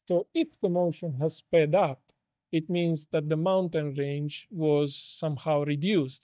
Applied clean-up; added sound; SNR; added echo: neural mask model DeepFilterNet 3.